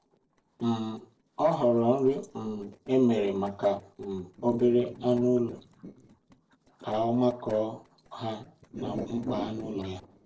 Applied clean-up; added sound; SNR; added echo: neural separator model SepFormer DNS4.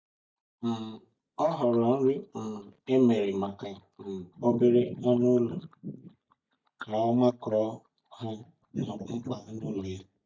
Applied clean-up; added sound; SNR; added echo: neural mask model DeepFilterNet 3.